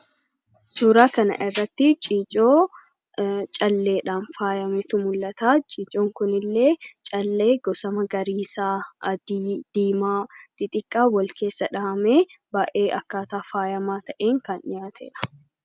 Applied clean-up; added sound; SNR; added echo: none; none; none; none.